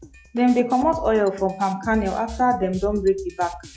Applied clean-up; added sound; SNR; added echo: classical method log-MMSE.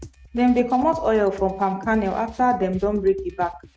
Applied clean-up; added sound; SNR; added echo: neural mask model RNNoise.